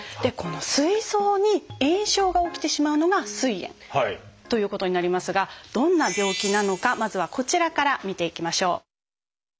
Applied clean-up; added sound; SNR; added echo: none; none; none; none.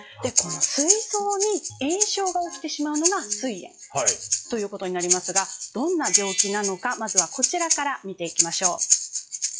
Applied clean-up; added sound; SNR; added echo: classical method log-MMSE.